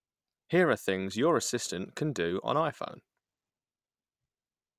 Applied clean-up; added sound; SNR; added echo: none; none; none; none.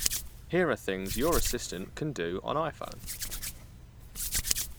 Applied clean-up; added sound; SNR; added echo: none; Hands; 2 dB; none.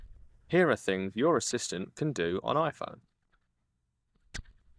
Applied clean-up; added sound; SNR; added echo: neural mask model DeepFilterNet 3.